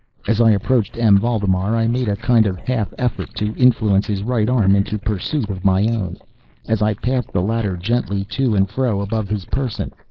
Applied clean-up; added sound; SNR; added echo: neural mask model Resemble Enhance denoiser.